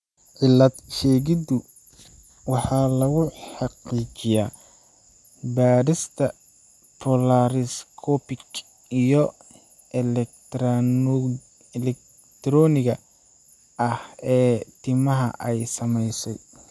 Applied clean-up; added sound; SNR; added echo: none; none; none; none.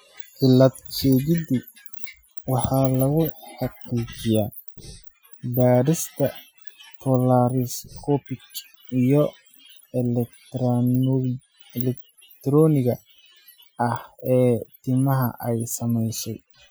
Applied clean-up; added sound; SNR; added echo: classical method Wiener filter.